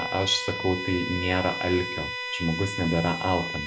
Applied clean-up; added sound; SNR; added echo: none; Bowed string instrument; 6 dB; none.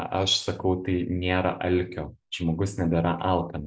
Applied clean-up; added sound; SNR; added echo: none; none; none; none.